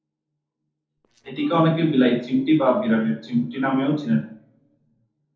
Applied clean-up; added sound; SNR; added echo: neural separator model SepFormer DNS4.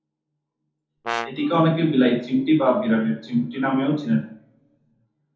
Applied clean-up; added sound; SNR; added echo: none; Brass instrument; 8 dB; reverberation time 0.5 s.